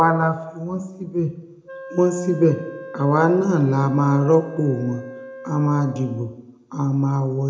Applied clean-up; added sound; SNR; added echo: none; Wind instrument, woodwind instrument; 18 dB; reverberation time 0.6 s.